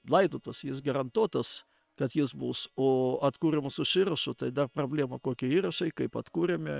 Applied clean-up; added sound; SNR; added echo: neural separator model SepFormer WHAM!.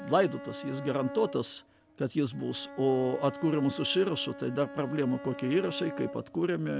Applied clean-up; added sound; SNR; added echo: none; Bowed string instrument; 13 dB; none.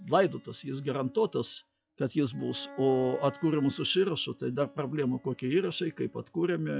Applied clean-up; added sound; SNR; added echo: classical method log-MMSE.